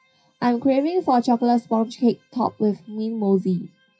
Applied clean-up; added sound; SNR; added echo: classical method WPE with log-MMSE.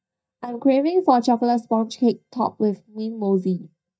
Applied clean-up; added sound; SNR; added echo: neural mask model DeepFilterNet 3.